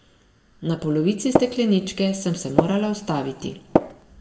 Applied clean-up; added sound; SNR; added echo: none; Tap; -3 dB; reverberation time 1.4 s.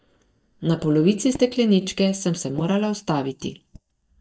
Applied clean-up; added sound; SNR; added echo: neural mask model DeepFilterNet 3.